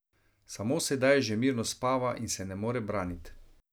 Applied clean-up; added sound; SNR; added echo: none; none; none; none.